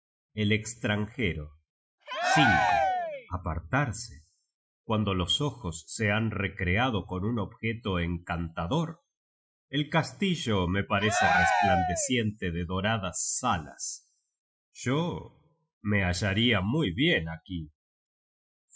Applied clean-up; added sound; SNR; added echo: classical method Wiener filter.